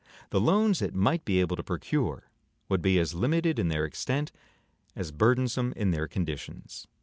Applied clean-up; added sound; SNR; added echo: none; none; none; none.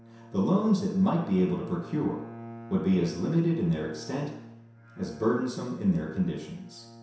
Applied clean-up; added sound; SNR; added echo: none; Bowed string instrument; 17 dB; reverberation time 0.7 s.